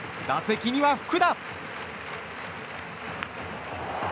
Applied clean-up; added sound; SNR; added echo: none; none; none; none.